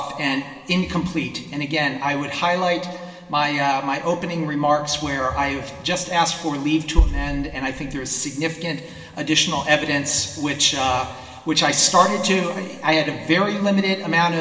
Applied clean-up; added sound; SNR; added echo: none; none; none; reverberation time 1.7 s.